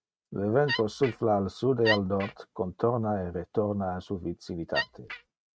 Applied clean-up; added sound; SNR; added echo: neural mask model RNNoise.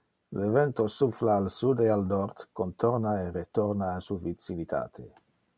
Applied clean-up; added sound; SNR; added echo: none; none; none; none.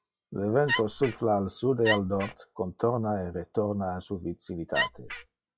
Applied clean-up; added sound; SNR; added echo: classical method log-MMSE.